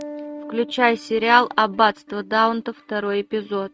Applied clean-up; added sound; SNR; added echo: neural mask model RNNoise.